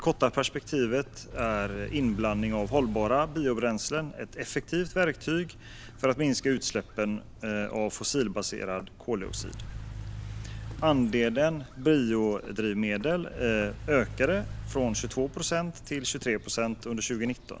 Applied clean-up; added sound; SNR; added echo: none; Bird + Engine / Car; 13 dB; none.